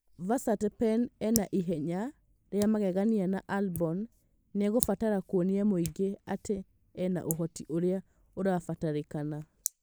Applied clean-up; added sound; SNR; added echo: neural mask model Resemble Enhance denoiser.